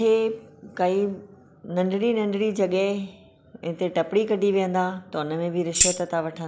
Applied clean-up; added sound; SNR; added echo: none; Tambourine; -1 dB; none.